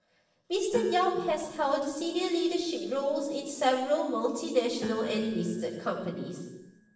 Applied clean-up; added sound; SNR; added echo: neural separator model SepFormer DNS4.